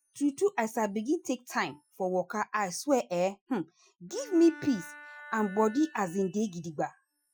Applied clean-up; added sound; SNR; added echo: classical method Wiener filter.